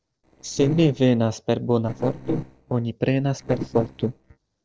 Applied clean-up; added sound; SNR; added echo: neural separator model SepFormer DNS4.